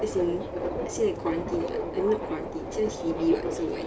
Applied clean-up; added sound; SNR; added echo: none; Subway, metro, underground; 4 dB; none.